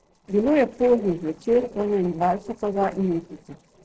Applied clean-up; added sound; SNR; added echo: neural separator model SepFormer DNS4.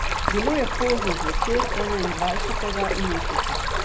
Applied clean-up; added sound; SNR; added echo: none; Stream; -3 dB; none.